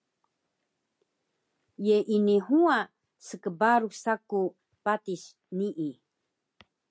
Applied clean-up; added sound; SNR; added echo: none; none; none; none.